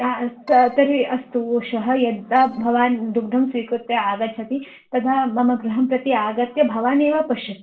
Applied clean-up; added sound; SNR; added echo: neural separator model SepFormer DNS4.